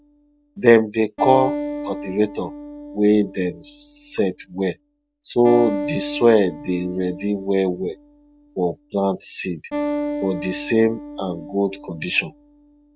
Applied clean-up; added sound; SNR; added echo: none; Acoustic guitar; 9 dB; none.